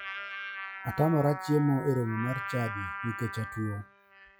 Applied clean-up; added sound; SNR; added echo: classical method log-MMSE.